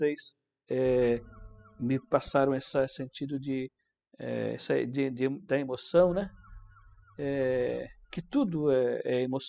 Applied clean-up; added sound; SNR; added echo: classical method spectral subtraction.